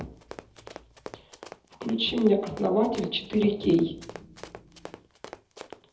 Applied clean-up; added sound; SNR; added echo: none; Run; 17 dB; reverberation time 0.8 s.